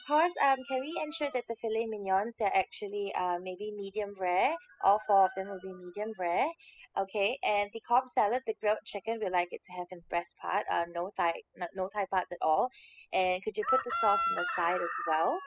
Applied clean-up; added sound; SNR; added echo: classical method spectral subtraction.